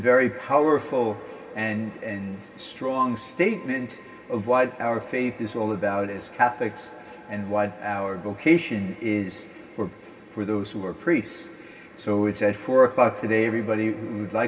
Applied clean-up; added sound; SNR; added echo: none; none; none; reverberation time 0.2 s.